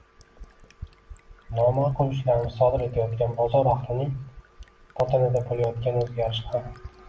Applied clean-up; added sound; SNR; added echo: none; Fill (with liquid); 17 dB; none.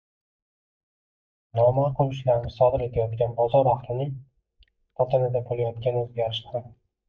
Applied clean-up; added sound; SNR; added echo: neural mask model DeepFilterNet 3.